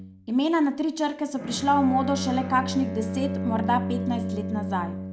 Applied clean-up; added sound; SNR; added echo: none; Bowed string instrument; 5 dB; none.